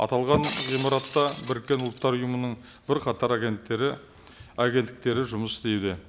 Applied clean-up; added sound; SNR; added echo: none; Shatter; 10 dB; none.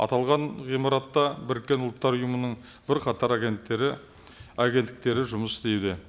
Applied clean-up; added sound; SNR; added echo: none; none; none; none.